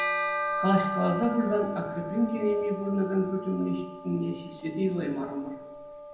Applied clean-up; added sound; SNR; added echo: none; Bell; 6 dB; reverberation time 0.8 s.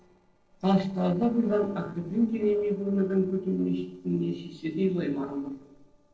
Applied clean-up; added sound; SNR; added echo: neural separator model SepFormer DNS4.